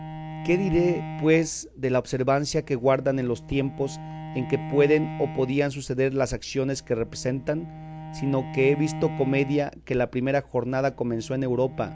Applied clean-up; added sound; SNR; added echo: none; Bowed string instrument; 12 dB; none.